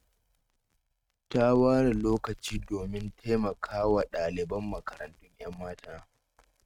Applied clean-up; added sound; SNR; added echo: neural mask model RNNoise.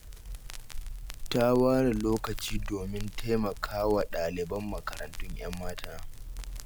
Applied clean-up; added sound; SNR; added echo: none; Crackle; 6 dB; none.